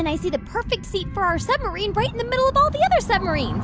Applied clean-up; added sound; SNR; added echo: none; none; none; none.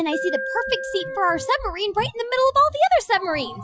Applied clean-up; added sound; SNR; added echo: classical method Wiener filter.